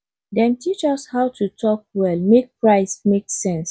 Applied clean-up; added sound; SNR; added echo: none; none; none; none.